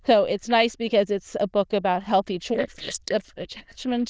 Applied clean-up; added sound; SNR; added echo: neural diffusion model UNIVERSE++.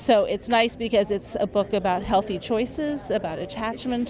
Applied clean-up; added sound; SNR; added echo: none; none; none; none.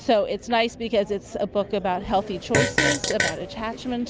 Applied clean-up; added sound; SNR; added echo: none; Fart; 1 dB; none.